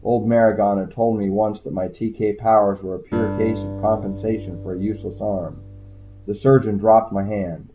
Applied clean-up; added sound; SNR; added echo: none; Acoustic guitar; 14 dB; none.